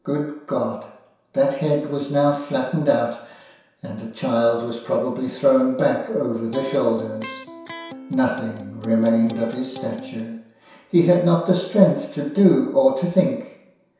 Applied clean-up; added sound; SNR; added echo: none; Electric guitar; 14 dB; reverberation time 0.7 s.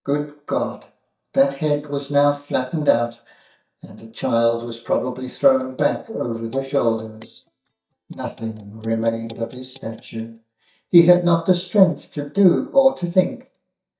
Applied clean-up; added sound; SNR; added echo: neural mask model DeepFilterNet 3.